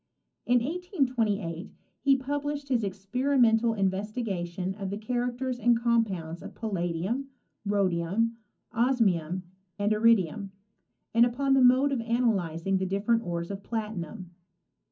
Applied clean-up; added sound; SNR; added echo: none; none; none; reverberation time 0.4 s.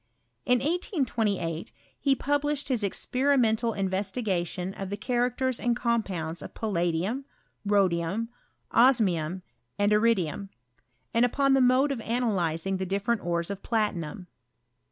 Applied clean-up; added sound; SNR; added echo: none; none; none; none.